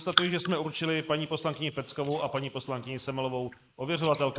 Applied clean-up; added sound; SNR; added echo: neural mask model Resemble Enhance denoiser.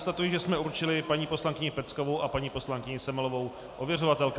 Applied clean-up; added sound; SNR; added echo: none; none; none; none.